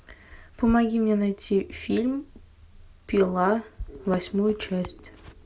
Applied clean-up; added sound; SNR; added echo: none; none; none; none.